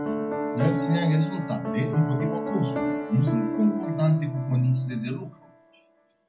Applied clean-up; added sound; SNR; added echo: none; Piano; 4 dB; reverberation time 0.4 s.